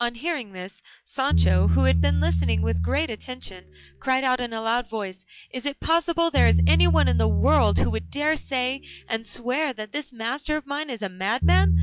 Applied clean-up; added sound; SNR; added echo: classical method log-MMSE.